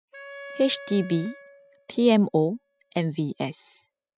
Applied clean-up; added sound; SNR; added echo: classical method spectral subtraction.